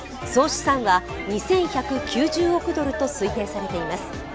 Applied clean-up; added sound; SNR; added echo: none; none; none; none.